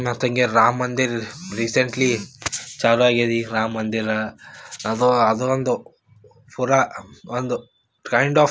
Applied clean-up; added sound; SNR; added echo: none; none; none; none.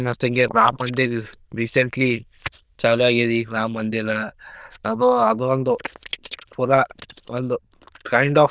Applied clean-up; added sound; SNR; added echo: neural diffusion model UNIVERSE++.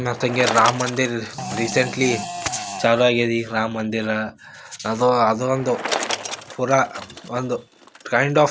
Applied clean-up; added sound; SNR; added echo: none; Fart + Bicycle; 10 dB; none.